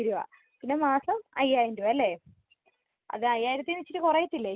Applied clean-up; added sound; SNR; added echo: none; none; none; none.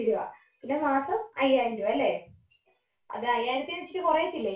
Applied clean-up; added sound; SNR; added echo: none; none; none; reverberation time 0.2 s.